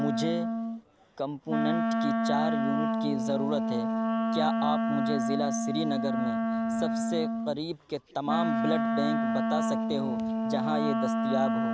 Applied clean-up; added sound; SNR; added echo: none; Wind instrument, woodwind instrument; -4 dB; none.